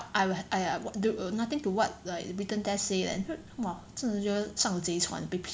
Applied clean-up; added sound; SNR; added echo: none; none; none; none.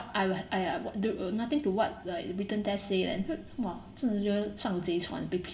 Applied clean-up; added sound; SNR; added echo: none; none; none; reverberation time 0.8 s.